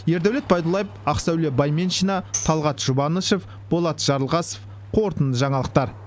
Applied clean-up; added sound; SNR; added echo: none; Tambourine; 13 dB; none.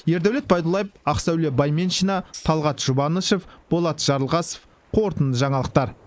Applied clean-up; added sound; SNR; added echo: neural mask model Resemble Enhance denoiser.